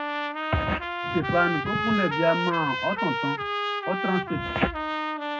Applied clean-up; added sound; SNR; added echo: none; Trumpet; 1 dB; reverberation time 0.3 s.